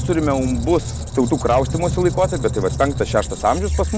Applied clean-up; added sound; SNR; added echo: none; Squeak; 4 dB; none.